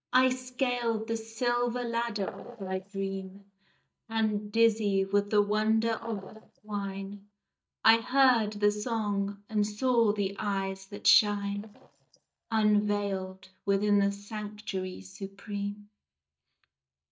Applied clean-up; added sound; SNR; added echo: neural mask model DeepFilterNet 3.